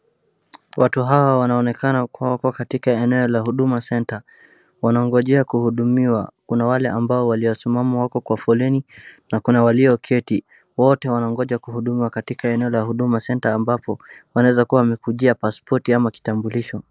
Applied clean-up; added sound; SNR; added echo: none; none; none; none.